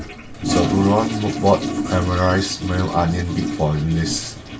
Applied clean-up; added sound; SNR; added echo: none; Toilet flush; 5 dB; reverberation time 0.2 s.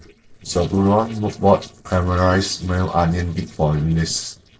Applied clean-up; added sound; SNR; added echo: neural separator model SepFormer DNS4.